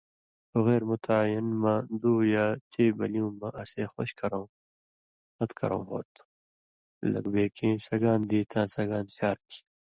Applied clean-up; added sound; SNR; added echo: none; none; none; none.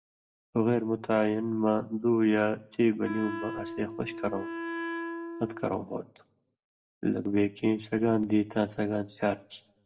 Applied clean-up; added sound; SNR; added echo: none; Wind instrument, woodwind instrument; 8 dB; reverberation time 0.4 s.